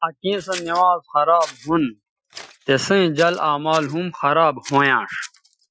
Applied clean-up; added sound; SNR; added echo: classical method Wiener filter.